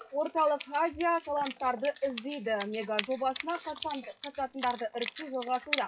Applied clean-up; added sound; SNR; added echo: classical method WPE with log-MMSE.